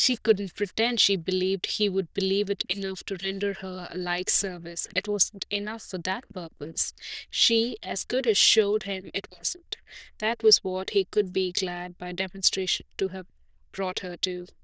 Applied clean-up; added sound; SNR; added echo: neural diffusion model UNIVERSE++.